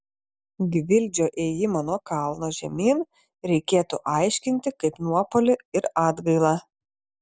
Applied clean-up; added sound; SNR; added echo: none; none; none; none.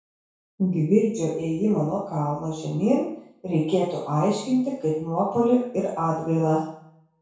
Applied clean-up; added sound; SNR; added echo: none; none; none; reverberation time 0.6 s.